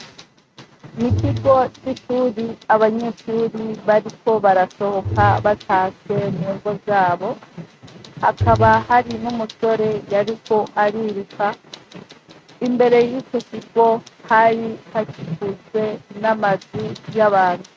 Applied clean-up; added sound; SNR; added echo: neural mask model RNNoise.